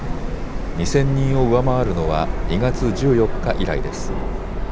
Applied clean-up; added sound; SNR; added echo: none; Subway, metro, underground; 1 dB; none.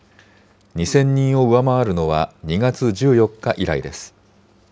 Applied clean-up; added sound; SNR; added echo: none; none; none; none.